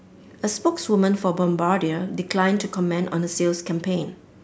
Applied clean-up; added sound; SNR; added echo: none; none; none; none.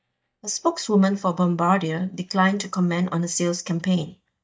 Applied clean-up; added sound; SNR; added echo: neural mask model DeepFilterNet 3.